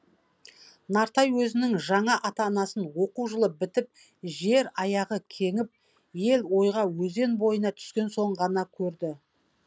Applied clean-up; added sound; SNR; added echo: none; none; none; none.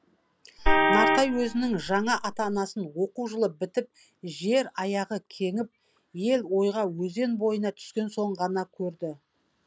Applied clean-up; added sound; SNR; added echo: none; Vehicle horn, car horn, honking; -3 dB; none.